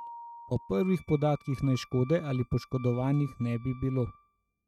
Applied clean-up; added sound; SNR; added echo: neural mask model RNNoise.